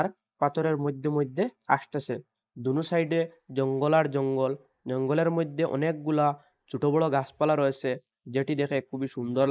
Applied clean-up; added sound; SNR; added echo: neural mask model Resemble Enhance denoiser.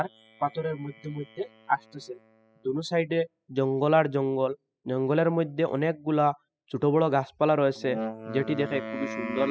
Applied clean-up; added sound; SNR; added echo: classical method spectral subtraction.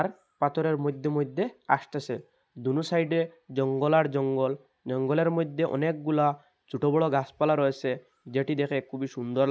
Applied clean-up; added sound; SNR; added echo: none; none; none; none.